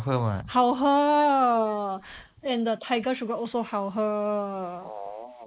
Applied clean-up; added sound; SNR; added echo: neural mask model Resemble Enhance denoiser.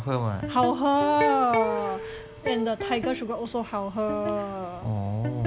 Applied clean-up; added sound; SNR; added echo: none; Electric guitar; 7 dB; none.